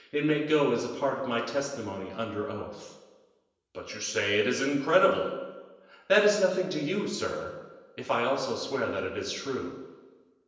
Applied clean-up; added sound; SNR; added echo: none; none; none; reverberation time 1.0 s.